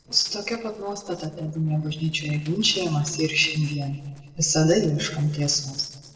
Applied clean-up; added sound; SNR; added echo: neural separator model SepFormer DNS4.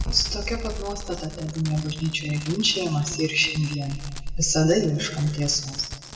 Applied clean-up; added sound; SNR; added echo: none; Fireworks; 17 dB; reverberation time 1.4 s.